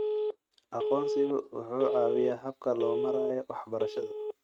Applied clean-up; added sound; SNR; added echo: neural mask model RNNoise.